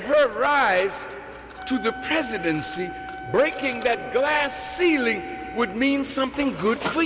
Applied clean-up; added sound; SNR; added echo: none; Wind instrument, woodwind instrument + Mechanisms; 12 dB; none.